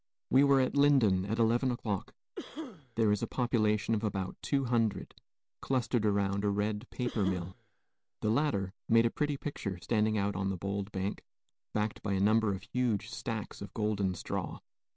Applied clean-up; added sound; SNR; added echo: none; Cough; 13 dB; none.